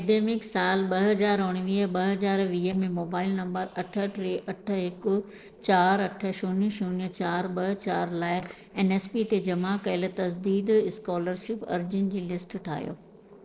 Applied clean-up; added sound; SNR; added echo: neural separator model SepFormer DNS4.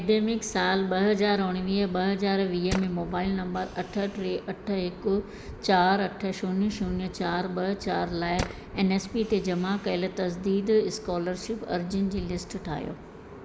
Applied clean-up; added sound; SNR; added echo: none; Tools; 13 dB; none.